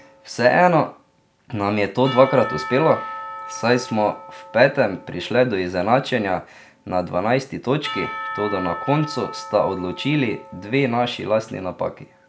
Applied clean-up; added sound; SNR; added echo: none; Church bell / Percussion; 14 dB; none.